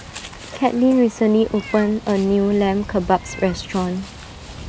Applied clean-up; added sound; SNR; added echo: none; Meow; 15 dB; none.